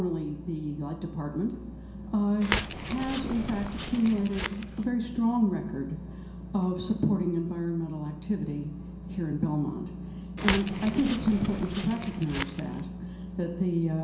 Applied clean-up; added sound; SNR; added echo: none; Crackle; 5 dB; reverberation time 0.7 s.